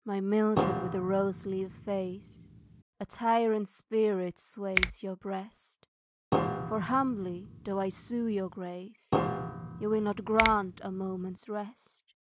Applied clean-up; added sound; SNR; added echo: none; Finger snapping + Piano; 3 dB; none.